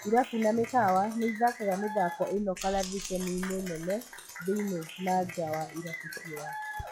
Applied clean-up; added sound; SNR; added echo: classical method log-MMSE.